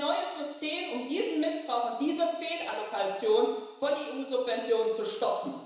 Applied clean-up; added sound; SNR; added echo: none; none; none; reverberation time 1.0 s.